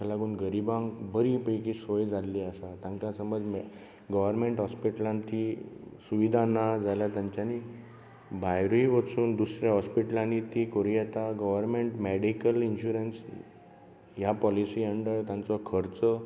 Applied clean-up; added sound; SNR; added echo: none; none; none; none.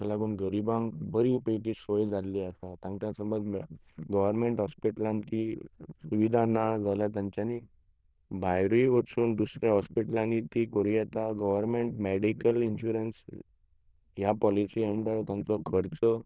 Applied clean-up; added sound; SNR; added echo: neural diffusion model UNIVERSE++.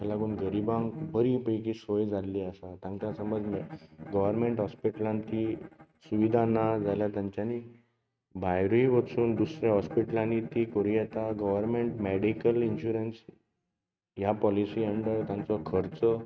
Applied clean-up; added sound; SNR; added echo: neural mask model RNNoise.